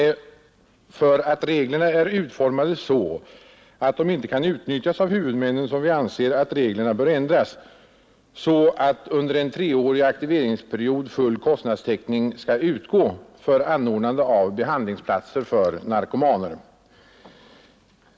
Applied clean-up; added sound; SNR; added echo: none; none; none; none.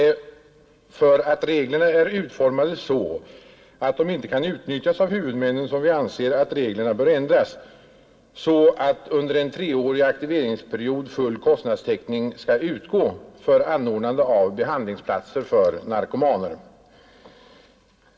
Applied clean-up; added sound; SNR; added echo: none; none; none; reverberation time 0.3 s.